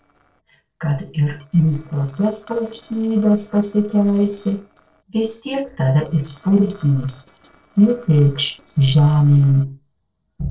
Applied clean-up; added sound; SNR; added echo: neural separator model SepFormer DNS4.